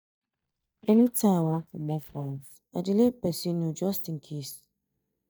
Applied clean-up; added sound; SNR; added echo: neural mask model DeepFilterNet 3.